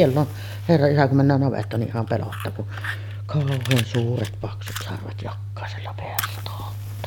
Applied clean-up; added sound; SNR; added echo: none; Fire; 15 dB; none.